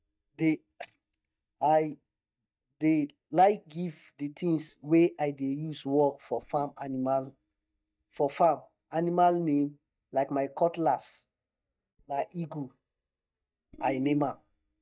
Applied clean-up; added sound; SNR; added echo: neural mask model DeepFilterNet 3.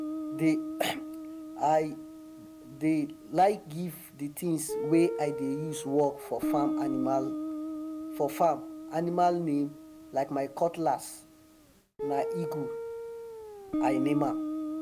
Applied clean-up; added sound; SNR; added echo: none; Guitar; 5 dB; none.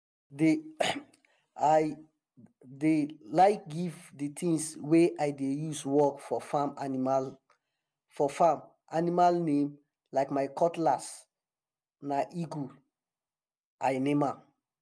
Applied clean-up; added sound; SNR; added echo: none; none; none; none.